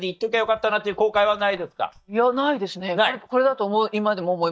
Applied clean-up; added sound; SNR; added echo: neural mask model DeepFilterNet 3.